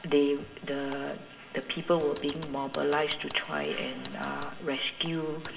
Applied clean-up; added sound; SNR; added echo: none; Typing; 19 dB; reverberation time 2.1 s.